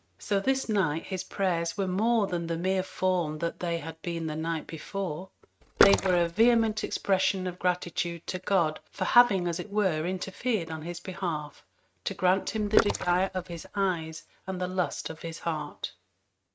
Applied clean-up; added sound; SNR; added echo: neural mask model RNNoise.